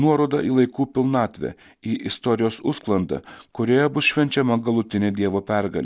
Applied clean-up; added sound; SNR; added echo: none; none; none; none.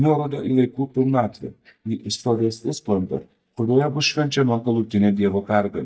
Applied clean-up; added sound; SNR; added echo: neural mask model DeepFilterNet 3.